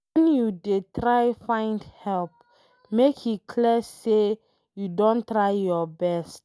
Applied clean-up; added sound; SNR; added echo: none; none; none; none.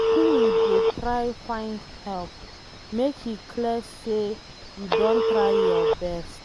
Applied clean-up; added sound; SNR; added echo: none; Telephone; -3 dB; none.